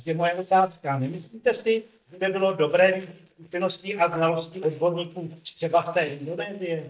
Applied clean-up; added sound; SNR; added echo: neural mask model DeepFilterNet 3.